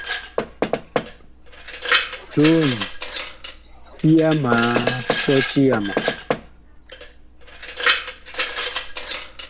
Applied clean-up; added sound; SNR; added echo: none; Glass + Knock; 3 dB; none.